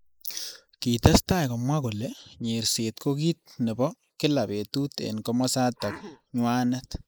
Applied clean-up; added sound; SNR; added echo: neural mask model Resemble Enhance denoiser.